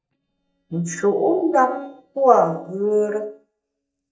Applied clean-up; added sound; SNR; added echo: neural mask model DeepFilterNet 3.